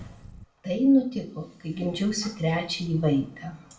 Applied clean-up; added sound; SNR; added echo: none; none; none; reverberation time 0.4 s.